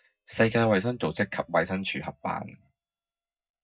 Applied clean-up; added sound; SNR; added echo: neural mask model DeepFilterNet 3.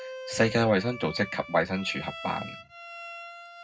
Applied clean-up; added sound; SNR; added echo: none; Bowed string instrument; 12 dB; reverberation time 0.3 s.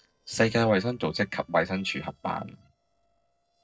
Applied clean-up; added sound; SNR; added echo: neural separator model SepFormer DNS4.